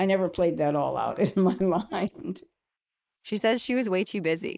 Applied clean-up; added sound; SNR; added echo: neural mask model Resemble Enhance denoiser.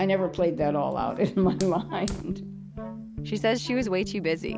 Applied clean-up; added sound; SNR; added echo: none; Fire; 20 dB; none.